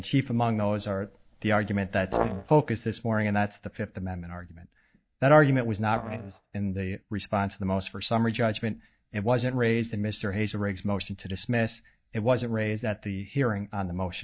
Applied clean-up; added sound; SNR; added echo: neural mask model DeepFilterNet 3.